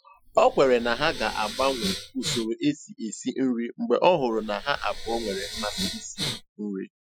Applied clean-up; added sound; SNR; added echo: classical method Wiener filter.